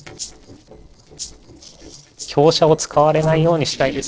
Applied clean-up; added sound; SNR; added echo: neural separator model SepFormer DNS4.